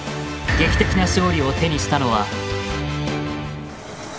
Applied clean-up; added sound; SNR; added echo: none; none; none; none.